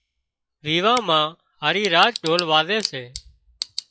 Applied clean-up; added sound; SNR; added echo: classical method log-MMSE.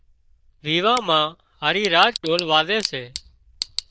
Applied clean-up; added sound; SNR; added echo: neural diffusion model UNIVERSE++.